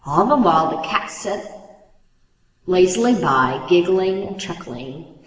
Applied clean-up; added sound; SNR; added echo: none; none; none; reverberation time 1.1 s.